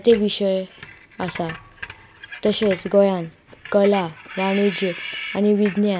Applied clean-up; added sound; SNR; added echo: none; Screech; 14 dB; none.